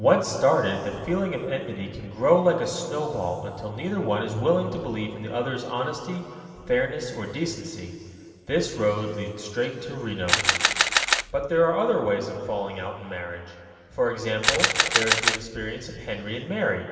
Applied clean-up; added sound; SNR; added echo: none; Camera; -3 dB; reverberation time 2.6 s.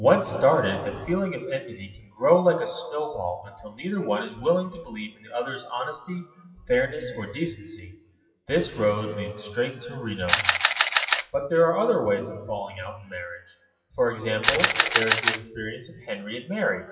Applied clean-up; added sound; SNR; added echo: classical method WPE with log-MMSE.